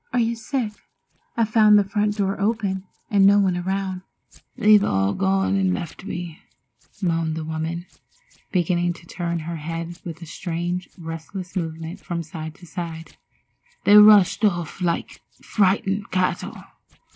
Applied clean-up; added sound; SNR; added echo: neural separator model SepFormer DNS4.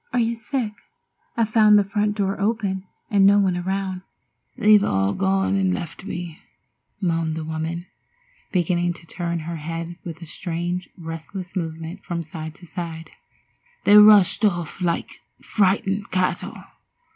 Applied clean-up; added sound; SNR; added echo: none; none; none; none.